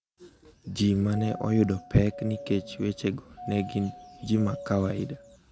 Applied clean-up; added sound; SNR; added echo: none; Doorbell; 15 dB; none.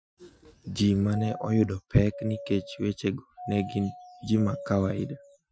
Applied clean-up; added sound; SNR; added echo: classical method Wiener filter.